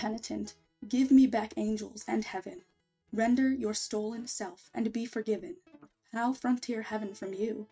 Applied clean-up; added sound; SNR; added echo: neural mask model RNNoise.